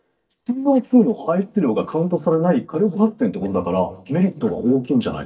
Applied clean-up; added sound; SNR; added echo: neural mask model DeepFilterNet 3.